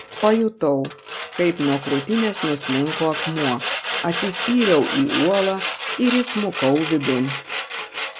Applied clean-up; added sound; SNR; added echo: none; Sawing; 2 dB; none.